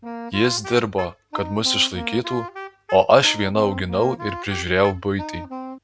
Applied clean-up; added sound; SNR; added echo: none; Wind instrument, woodwind instrument; 12 dB; none.